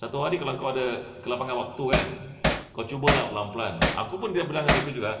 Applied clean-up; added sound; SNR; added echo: none; Hammer; -1 dB; reverberation time 1.9 s.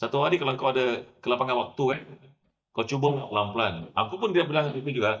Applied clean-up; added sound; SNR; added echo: neural mask model DeepFilterNet 3.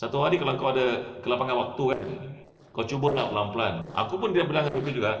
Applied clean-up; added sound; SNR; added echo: neural separator model SepFormer DNS4.